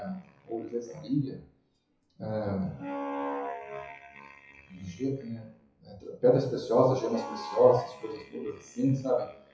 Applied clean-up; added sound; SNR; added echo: classical method WPE with log-MMSE.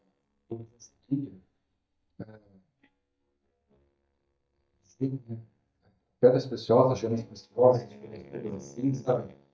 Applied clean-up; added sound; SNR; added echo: neural mask model DeepFilterNet 3.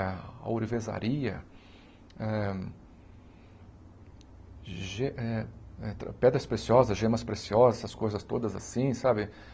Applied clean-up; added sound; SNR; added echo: none; none; none; none.